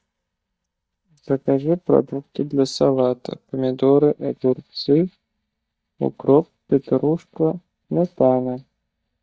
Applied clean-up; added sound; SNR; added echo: neural mask model DeepFilterNet 3.